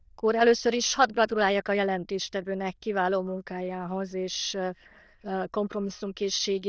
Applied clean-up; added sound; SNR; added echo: neural diffusion model UNIVERSE++.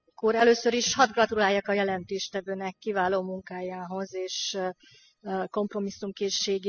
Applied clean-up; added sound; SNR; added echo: classical method spectral subtraction.